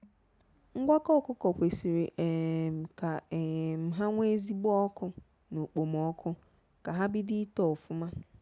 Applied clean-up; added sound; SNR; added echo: none; none; none; none.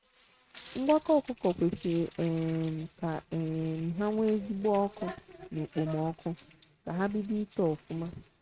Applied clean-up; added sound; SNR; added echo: neural mask model RNNoise.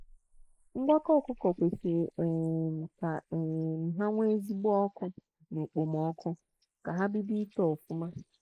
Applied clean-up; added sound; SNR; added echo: neural mask model Resemble Enhance denoiser.